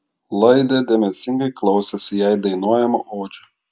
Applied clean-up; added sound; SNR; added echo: none; none; none; none.